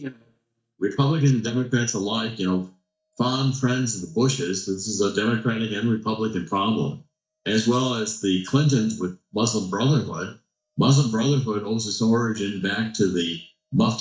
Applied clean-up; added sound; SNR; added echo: neural mask model DeepFilterNet 3.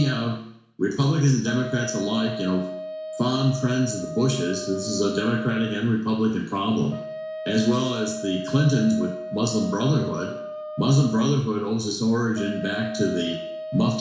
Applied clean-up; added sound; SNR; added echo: none; Wind instrument, woodwind instrument; 12 dB; reverberation time 0.7 s.